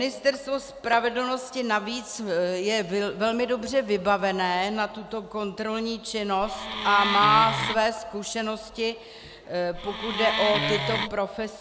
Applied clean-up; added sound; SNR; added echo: none; Wood; 3 dB; none.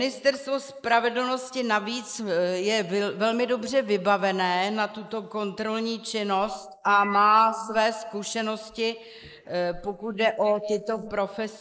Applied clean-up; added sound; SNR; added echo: neural mask model Resemble Enhance denoiser.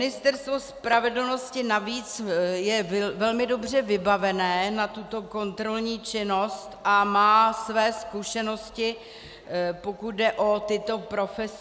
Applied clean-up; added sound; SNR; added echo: none; none; none; none.